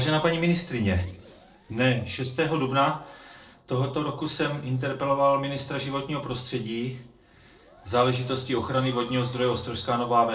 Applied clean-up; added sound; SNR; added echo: neural separator model SepFormer DNS4.